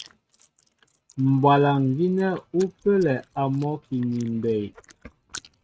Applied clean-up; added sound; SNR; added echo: neural mask model RNNoise.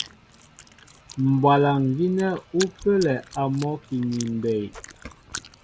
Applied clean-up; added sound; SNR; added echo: none; Chewing, mastication; 17 dB; none.